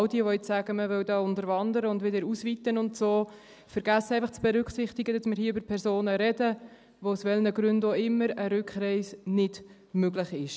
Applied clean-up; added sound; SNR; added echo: none; none; none; none.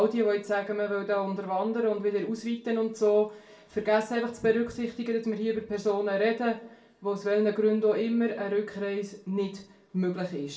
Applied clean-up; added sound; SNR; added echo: none; none; none; reverberation time 0.3 s.